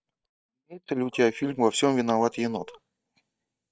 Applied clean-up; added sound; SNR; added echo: neural mask model DeepFilterNet 3.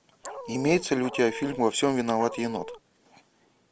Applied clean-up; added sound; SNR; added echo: none; Dog; 12 dB; none.